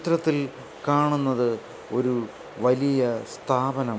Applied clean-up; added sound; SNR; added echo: none; none; none; none.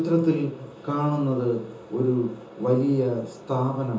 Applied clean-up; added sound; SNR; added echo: none; none; none; reverberation time 0.6 s.